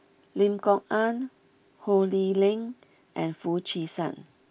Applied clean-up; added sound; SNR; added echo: none; none; none; none.